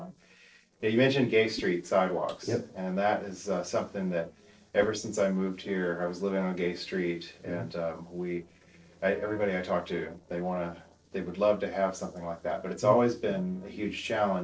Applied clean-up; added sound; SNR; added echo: neural separator model SepFormer DNS4.